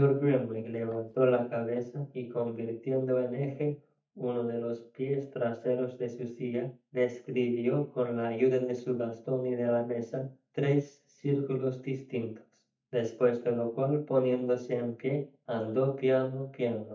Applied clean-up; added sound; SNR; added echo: neural mask model DeepFilterNet 3.